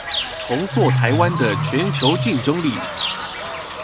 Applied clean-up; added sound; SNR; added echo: none; Bird / Fowl; 1 dB; none.